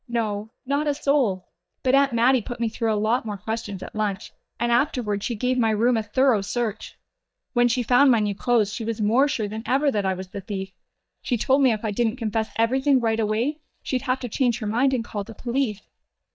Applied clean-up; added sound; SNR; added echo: neural mask model DeepFilterNet 3.